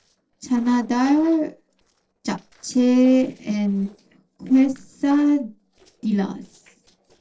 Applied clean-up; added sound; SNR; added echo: neural separator model SepFormer DNS4.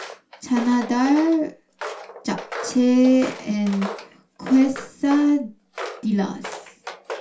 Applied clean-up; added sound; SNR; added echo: none; Walk, footsteps; 14 dB; reverberation time 0.2 s.